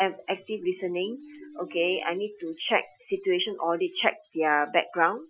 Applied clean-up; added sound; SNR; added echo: classical method Wiener filter.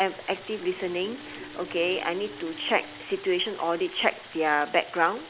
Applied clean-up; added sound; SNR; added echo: none; Wind instrument, woodwind instrument + Stream; 17 dB; none.